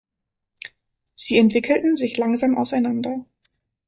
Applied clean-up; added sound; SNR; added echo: neural mask model DeepFilterNet 3.